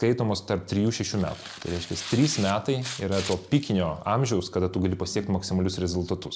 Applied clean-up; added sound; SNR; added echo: none; Tearing; 14 dB; none.